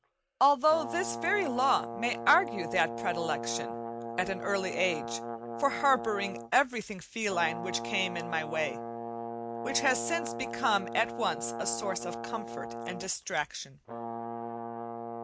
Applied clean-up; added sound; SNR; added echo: none; Brass instrument; 7 dB; none.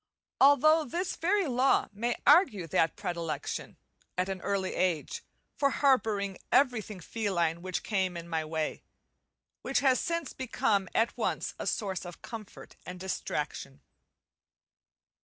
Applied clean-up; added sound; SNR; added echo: none; none; none; none.